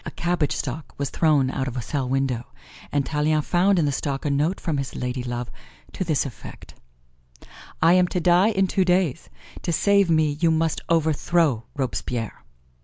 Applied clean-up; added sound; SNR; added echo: none; none; none; none.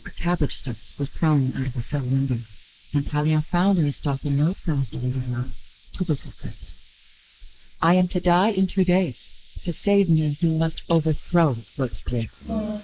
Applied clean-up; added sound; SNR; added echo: neural mask model Resemble Enhance denoiser.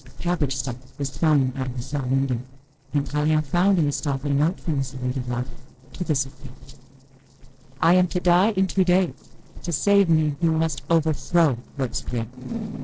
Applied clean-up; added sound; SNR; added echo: neural separator model SepFormer DNS4.